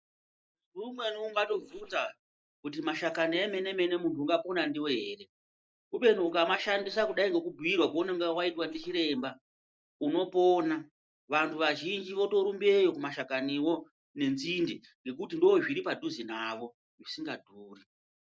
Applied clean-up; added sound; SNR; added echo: neural mask model Resemble Enhance denoiser.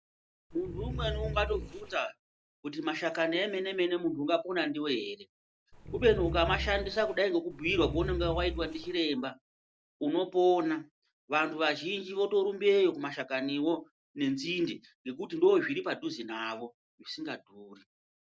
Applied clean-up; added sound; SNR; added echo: none; Growling; 6 dB; none.